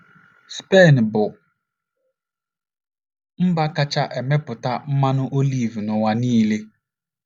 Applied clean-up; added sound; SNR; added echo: none; none; none; none.